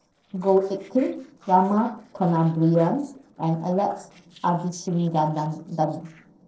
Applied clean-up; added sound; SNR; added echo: neural separator model SepFormer DNS4.